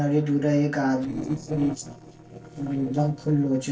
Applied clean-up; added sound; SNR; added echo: neural separator model SepFormer DNS4.